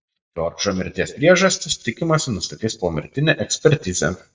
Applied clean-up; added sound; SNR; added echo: neural mask model DeepFilterNet 3.